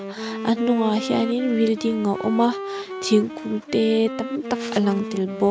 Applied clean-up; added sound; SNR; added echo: none; Wind instrument, woodwind instrument; 9 dB; none.